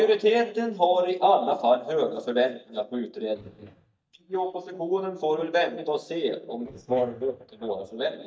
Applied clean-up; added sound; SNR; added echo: neural mask model DeepFilterNet 3.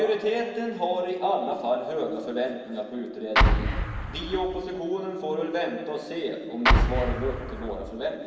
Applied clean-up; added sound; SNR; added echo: none; Explosion; -4 dB; reverberation time 1.9 s.